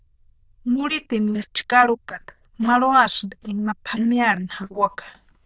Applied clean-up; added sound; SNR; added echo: neural diffusion model UNIVERSE++.